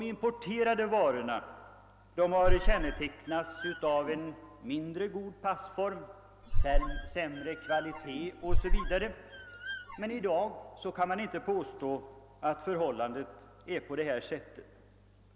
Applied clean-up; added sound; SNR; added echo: none; Squeak; -4 dB; none.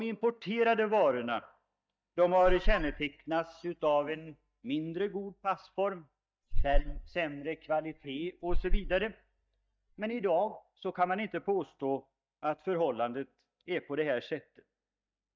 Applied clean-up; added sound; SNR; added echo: neural mask model DeepFilterNet 3.